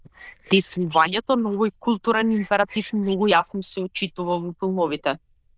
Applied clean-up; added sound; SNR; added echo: neural diffusion model UNIVERSE++.